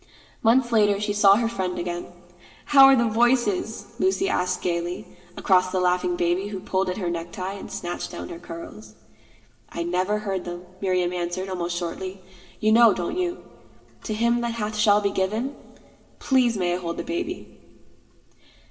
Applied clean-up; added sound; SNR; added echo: none; none; none; reverberation time 2.4 s.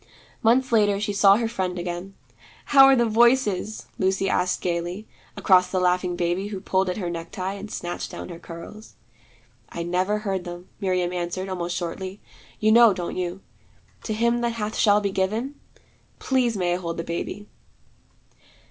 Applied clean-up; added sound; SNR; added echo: none; none; none; none.